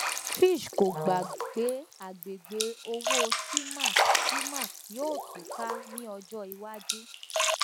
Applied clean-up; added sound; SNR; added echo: none; Splash, splatter + Brass instrument; -1 dB; none.